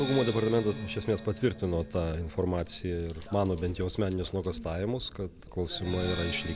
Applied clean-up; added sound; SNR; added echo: none; Percussion + Keys jangling; 10 dB; none.